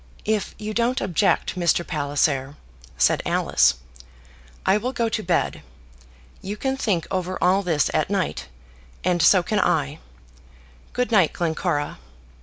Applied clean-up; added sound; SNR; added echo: none; none; none; none.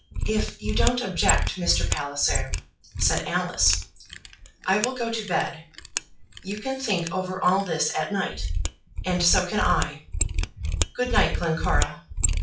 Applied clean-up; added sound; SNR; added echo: classical method WPE with log-MMSE.